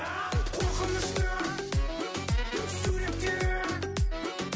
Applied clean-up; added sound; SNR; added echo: none; none; none; none.